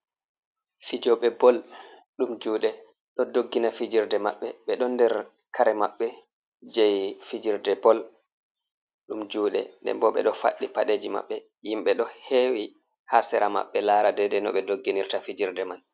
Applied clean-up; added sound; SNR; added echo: none; none; none; none.